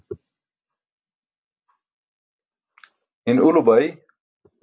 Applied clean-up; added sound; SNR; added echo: none; none; none; none.